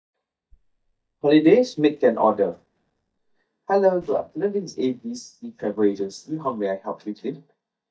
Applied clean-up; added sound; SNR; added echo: neural mask model DeepFilterNet 3.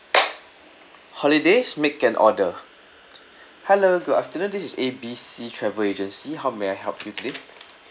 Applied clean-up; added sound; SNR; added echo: none; none; none; none.